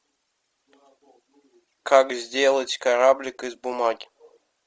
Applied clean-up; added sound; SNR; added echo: none; none; none; none.